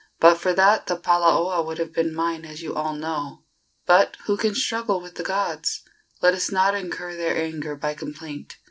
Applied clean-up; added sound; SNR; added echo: none; none; none; none.